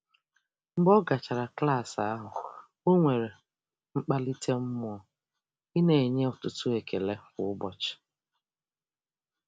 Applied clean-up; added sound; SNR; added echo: none; none; none; none.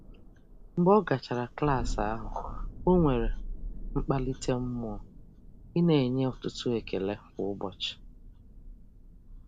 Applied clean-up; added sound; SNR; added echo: none; Thunder; 8 dB; none.